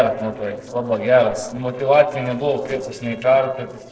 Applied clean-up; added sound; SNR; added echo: neural separator model SepFormer DNS4.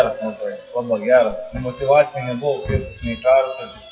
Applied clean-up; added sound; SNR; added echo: classical method WPE with log-MMSE.